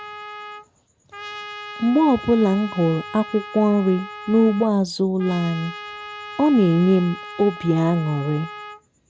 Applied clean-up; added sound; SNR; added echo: none; Trumpet; 15 dB; none.